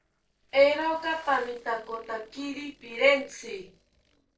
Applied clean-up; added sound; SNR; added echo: neural separator model SepFormer DNS4.